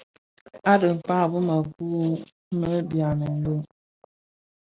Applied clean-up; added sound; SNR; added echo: none; none; none; none.